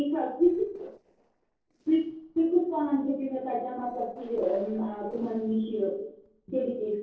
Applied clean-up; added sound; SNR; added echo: neural separator model SepFormer DNS4.